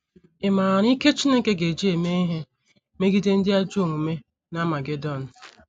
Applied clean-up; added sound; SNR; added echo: none; none; none; none.